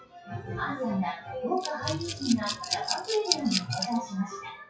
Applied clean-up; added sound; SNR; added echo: classical method WPE with log-MMSE.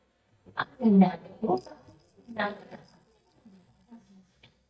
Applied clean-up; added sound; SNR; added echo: neural mask model DeepFilterNet 3.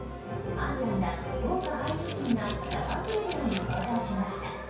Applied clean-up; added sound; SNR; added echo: none; Rattle / Glass; 7 dB; reverberation time 0.6 s.